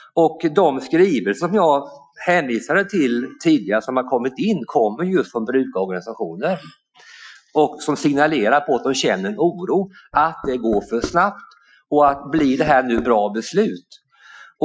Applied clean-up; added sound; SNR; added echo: classical method Wiener filter.